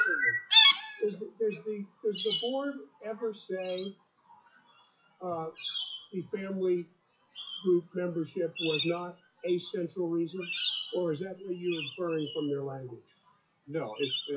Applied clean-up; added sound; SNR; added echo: classical method WPE with log-MMSE.